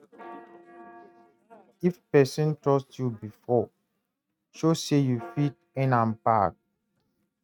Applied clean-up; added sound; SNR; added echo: neural mask model RNNoise.